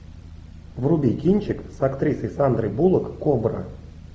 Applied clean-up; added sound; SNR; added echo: none; none; none; none.